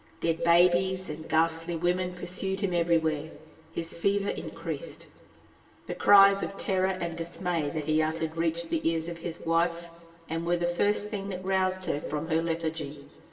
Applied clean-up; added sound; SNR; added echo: none; none; none; reverberation time 1.4 s.